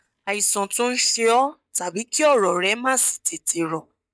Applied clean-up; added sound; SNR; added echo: neural mask model DeepFilterNet 3.